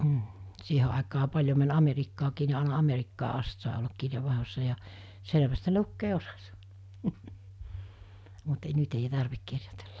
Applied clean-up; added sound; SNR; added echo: none; none; none; none.